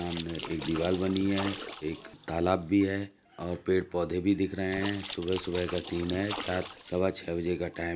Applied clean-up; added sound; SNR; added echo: none; Splash, splatter; 12 dB; none.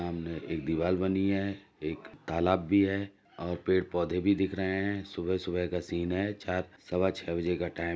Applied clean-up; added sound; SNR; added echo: none; none; none; none.